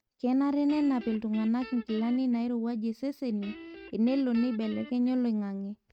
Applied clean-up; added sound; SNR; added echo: neural mask model RNNoise.